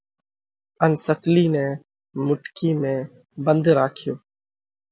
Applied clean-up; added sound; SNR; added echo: none; none; none; none.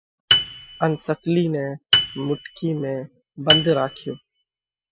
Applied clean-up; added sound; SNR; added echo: classical method spectral subtraction.